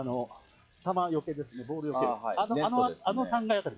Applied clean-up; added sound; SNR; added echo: classical method log-MMSE.